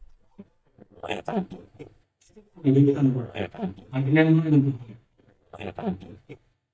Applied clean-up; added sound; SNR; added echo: neural mask model DeepFilterNet 3.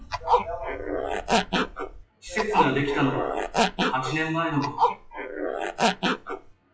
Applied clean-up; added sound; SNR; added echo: classical method WPE with log-MMSE.